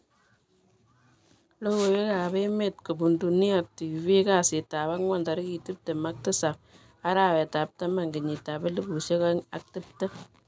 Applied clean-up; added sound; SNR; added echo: none; none; none; none.